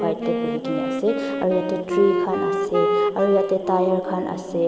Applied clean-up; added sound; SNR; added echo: none; Wind instrument, woodwind instrument; 2 dB; none.